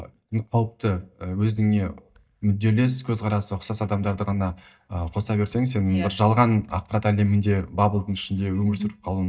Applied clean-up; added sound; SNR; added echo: neural mask model DeepFilterNet 3.